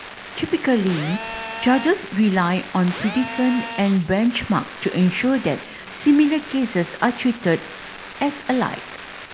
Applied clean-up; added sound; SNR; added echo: none; Telephone; 13 dB; none.